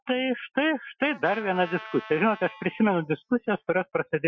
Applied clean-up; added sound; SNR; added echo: classical method Wiener filter.